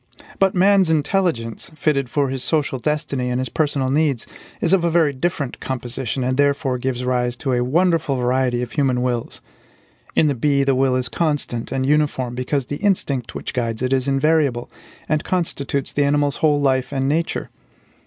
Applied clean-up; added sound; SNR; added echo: none; none; none; none.